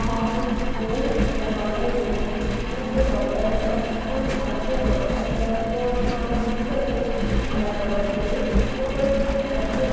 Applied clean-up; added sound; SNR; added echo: none; Engine; -2 dB; reverberation time 2.2 s.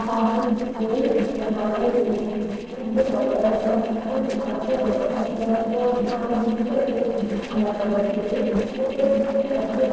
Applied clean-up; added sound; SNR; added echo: neural separator model SepFormer DNS4.